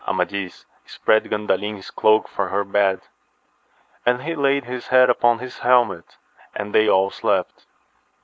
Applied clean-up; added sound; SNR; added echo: none; none; none; none.